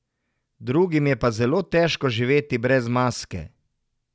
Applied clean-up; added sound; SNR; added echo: none; none; none; none.